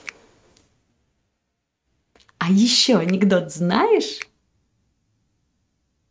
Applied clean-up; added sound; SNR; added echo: neural mask model RNNoise.